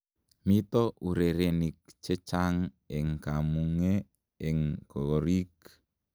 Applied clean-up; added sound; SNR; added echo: none; none; none; none.